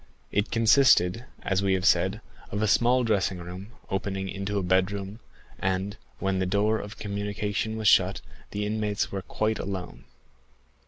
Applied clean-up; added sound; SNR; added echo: none; none; none; none.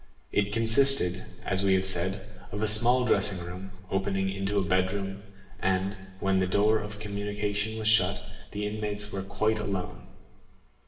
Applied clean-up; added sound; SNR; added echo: none; none; none; reverberation time 1.1 s.